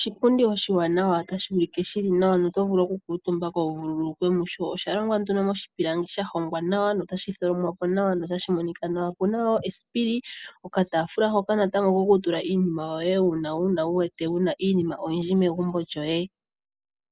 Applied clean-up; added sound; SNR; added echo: none; none; none; none.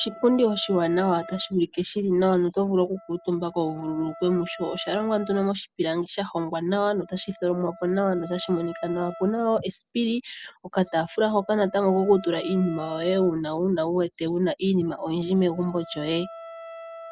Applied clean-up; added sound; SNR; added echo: none; Wind instrument, woodwind instrument; 19 dB; none.